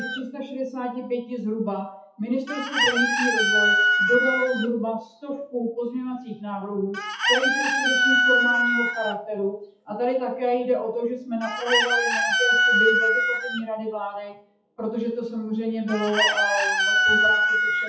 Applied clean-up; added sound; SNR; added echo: classical method WPE with log-MMSE.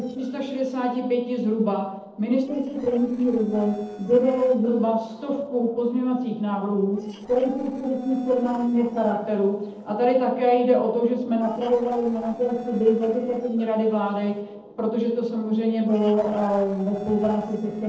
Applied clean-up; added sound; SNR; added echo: neural separator model SepFormer DNS4.